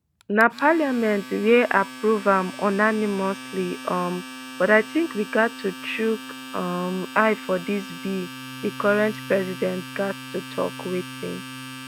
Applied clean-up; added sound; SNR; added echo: none; Domestic sounds, home sounds; 14 dB; none.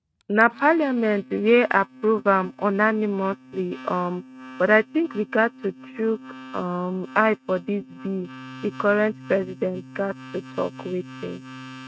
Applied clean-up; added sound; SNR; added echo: neural mask model RNNoise.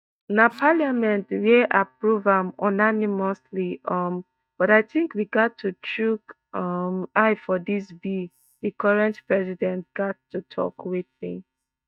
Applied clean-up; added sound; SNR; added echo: neural mask model DeepFilterNet 3.